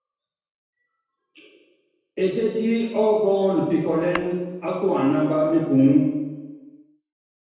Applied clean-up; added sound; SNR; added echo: none; Tap / Hammer; 18 dB; reverberation time 1.2 s.